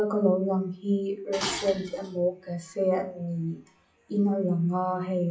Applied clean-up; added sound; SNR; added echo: classical method WPE with log-MMSE.